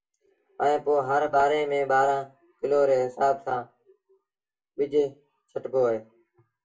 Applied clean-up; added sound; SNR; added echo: none; none; none; reverberation time 0.2 s.